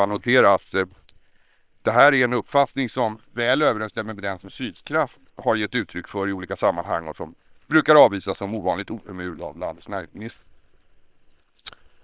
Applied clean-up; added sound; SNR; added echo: neural separator model SepFormer WHAM!.